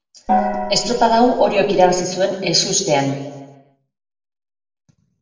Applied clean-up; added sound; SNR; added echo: none; Gong; 4 dB; reverberation time 1.0 s.